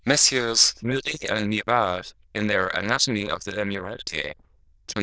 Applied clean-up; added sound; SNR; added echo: neural diffusion model UNIVERSE++.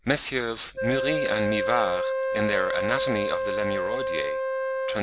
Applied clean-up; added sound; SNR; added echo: none; Wind instrument, woodwind instrument; 0 dB; none.